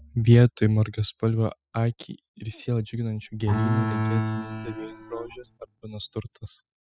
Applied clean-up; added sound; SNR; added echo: classical method spectral subtraction.